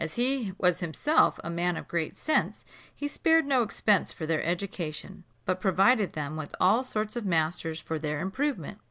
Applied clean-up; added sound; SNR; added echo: none; none; none; none.